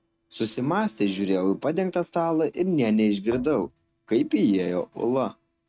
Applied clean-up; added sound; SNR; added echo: neural mask model RNNoise.